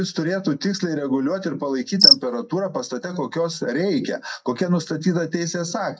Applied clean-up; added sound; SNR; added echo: classical method WPE with log-MMSE.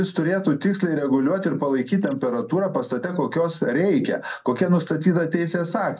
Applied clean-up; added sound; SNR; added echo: neural separator model SepFormer DNS4.